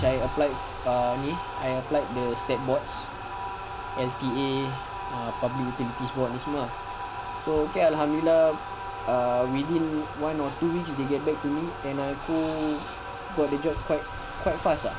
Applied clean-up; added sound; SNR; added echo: none; Bathtub (filling or washing); 7 dB; none.